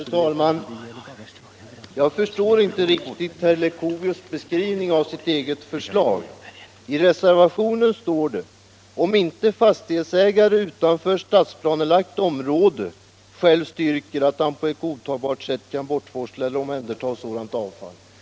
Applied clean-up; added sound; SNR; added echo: none; none; none; none.